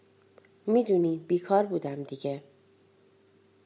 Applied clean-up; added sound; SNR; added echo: none; none; none; none.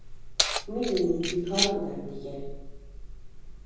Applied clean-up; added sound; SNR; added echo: none; Keys jangling; 1 dB; reverberation time 1.3 s.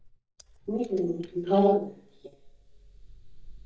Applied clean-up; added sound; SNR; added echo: neural mask model DeepFilterNet 3.